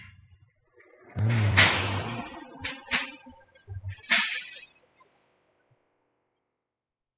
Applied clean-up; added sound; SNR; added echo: classical method spectral subtraction.